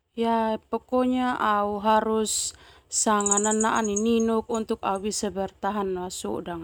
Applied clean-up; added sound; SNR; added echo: none; Bird vocalization, bird call, bird song; 8 dB; none.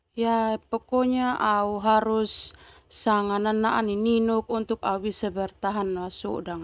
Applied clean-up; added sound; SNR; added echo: none; none; none; none.